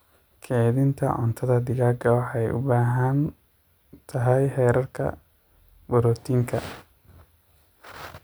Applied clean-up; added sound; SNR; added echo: none; none; none; none.